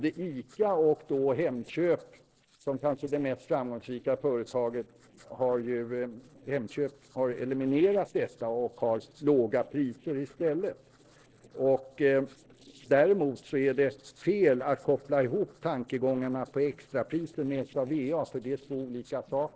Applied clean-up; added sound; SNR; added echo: neural separator model SepFormer DNS4.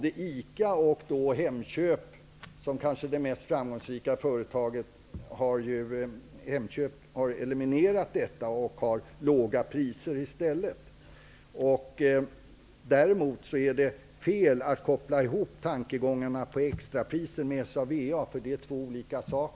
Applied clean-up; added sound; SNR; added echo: none; none; none; none.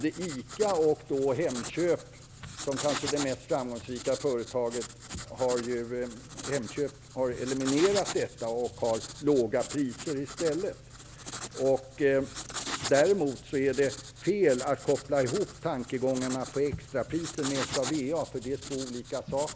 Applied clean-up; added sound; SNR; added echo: none; Writing; 11 dB; none.